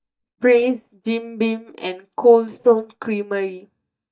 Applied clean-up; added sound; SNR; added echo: neural mask model DeepFilterNet 3.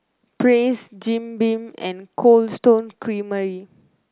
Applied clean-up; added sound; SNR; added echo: none; none; none; none.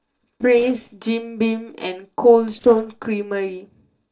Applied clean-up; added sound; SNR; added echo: neural separator model SepFormer DNS4.